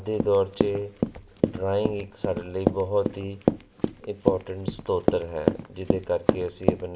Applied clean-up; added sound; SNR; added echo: none; Run; -1 dB; reverberation time 0.3 s.